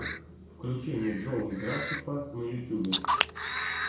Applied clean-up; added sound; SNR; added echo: none; Camera; 1 dB; reverberation time 0.6 s.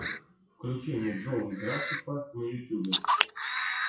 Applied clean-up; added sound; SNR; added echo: classical method WPE with log-MMSE.